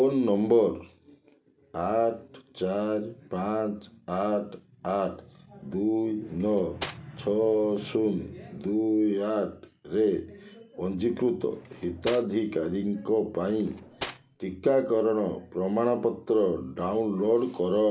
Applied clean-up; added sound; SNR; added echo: none; Cutlery, silverware; 15 dB; none.